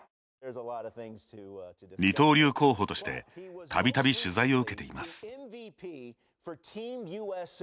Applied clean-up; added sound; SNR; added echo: none; none; none; none.